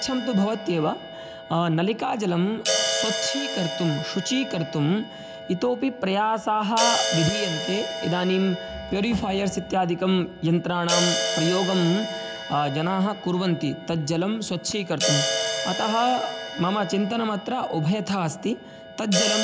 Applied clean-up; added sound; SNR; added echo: none; Crash cymbal; 5 dB; none.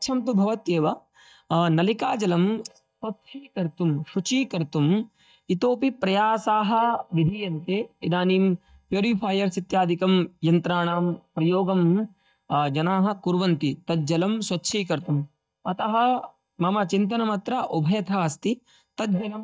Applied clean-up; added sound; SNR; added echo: neural mask model DeepFilterNet 3.